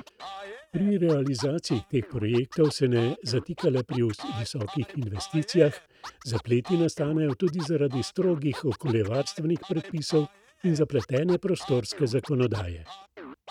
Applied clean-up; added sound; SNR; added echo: neural mask model RNNoise.